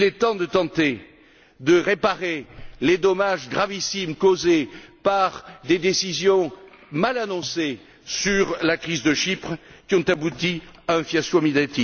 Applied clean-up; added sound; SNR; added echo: none; none; none; none.